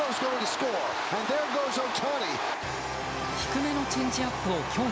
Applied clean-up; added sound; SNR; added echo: none; Toilet flush; 13 dB; none.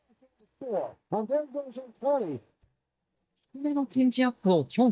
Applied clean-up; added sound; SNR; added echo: neural mask model DeepFilterNet 3.